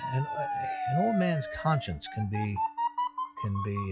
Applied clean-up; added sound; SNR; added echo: classical method log-MMSE.